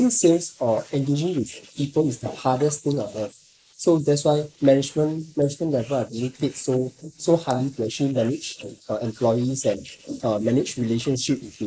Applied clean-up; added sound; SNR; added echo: neural mask model Resemble Enhance denoiser.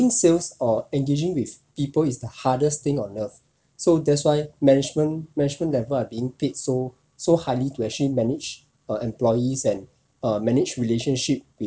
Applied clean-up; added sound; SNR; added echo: none; none; none; none.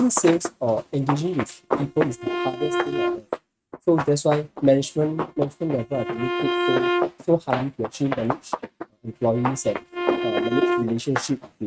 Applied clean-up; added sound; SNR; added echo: neural mask model RNNoise.